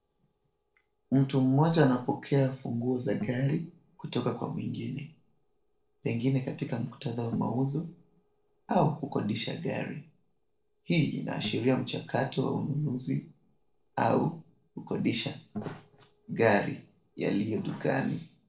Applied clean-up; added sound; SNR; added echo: neural separator model SepFormer DNS4.